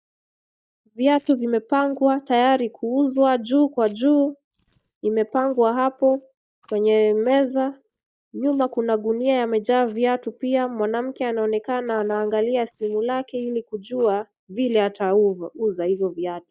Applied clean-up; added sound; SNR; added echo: neural mask model DeepFilterNet 3.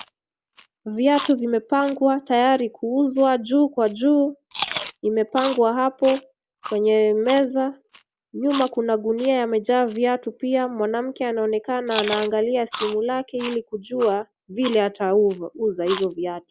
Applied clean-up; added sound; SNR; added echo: none; Chewing, mastication; 16 dB; none.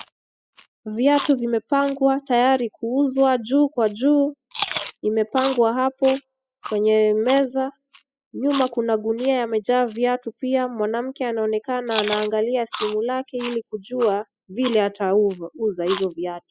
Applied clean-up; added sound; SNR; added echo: classical method spectral subtraction.